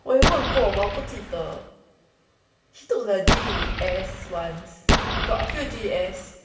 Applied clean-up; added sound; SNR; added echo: none; Explosion; -2 dB; reverberation time 1.0 s.